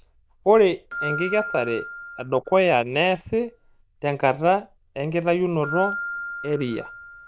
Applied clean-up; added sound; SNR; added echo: neural diffusion model UNIVERSE++.